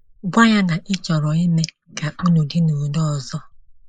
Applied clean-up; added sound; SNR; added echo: neural mask model Resemble Enhance denoiser.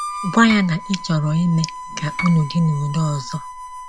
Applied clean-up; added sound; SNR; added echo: none; Harmonica + Piano; 11 dB; none.